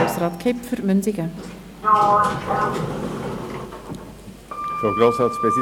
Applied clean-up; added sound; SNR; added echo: none; Sliding door; -1 dB; none.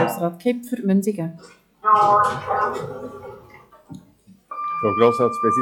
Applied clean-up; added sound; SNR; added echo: classical method log-MMSE.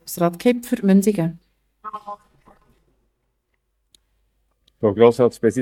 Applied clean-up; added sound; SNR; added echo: neural mask model DeepFilterNet 3.